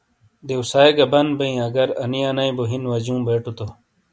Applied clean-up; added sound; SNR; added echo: none; none; none; none.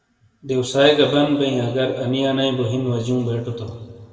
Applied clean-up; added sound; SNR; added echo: none; none; none; reverberation time 1.6 s.